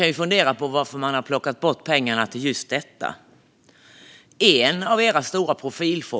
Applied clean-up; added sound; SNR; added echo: none; none; none; none.